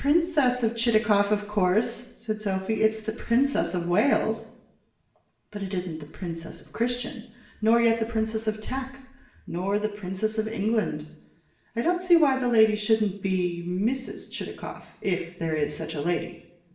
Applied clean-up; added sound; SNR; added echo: none; none; none; reverberation time 0.7 s.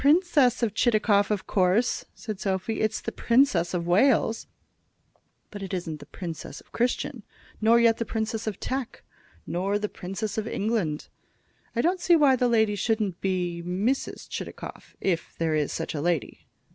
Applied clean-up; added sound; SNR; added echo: none; none; none; none.